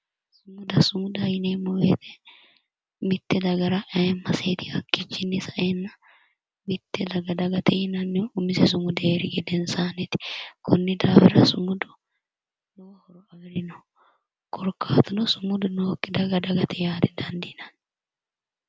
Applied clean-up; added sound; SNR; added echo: none; none; none; none.